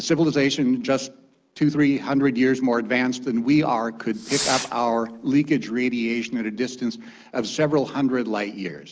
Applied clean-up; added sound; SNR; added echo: none; Fireworks; 11 dB; none.